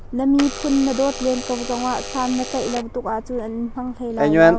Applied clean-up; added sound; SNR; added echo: none; Alarm / Door; 1 dB; none.